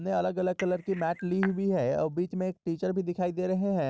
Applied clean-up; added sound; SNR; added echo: none; Cutlery, silverware / Dishes, pots, and pans / Chink, clink; 14 dB; none.